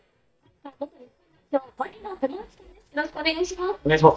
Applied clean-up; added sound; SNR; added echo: neural mask model DeepFilterNet 3.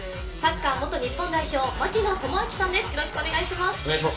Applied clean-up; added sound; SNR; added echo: none; Car passing by / Engine; 17 dB; reverberation time 0.4 s.